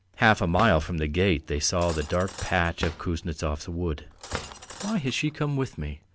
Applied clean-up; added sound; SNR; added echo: none; Drawer open or close + Cutlery, silverware; 14 dB; none.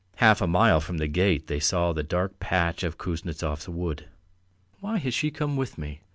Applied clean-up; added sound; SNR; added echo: none; none; none; none.